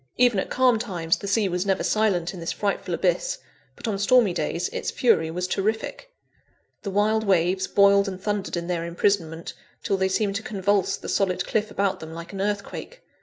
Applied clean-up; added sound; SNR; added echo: none; none; none; none.